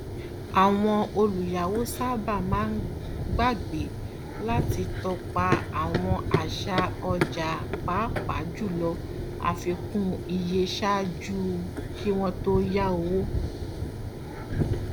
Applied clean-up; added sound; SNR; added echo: none; Run; 3 dB; none.